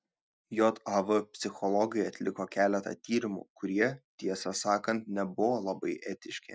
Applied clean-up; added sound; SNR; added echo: none; none; none; none.